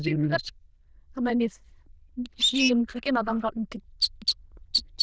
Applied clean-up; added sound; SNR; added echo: neural diffusion model UNIVERSE++.